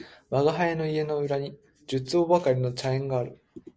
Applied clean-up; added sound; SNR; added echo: none; none; none; none.